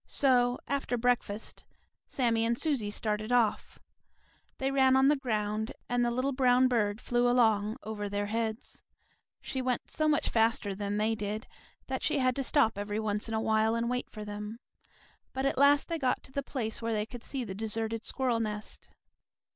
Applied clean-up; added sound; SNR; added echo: none; none; none; none.